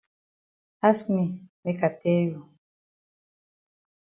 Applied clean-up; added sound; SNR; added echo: none; none; none; none.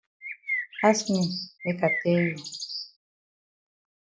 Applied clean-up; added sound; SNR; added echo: none; Bird; 5 dB; none.